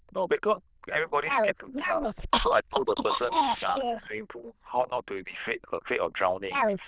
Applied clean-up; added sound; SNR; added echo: neural diffusion model UNIVERSE++.